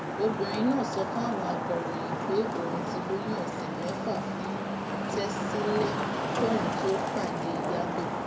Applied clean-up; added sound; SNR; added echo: none; Traffic noise, roadway noise; -1 dB; reverberation time 0.3 s.